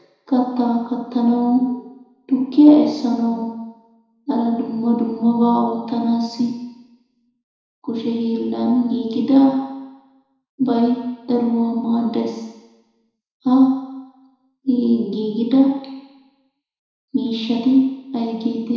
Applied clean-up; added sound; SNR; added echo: none; none; none; reverberation time 1.0 s.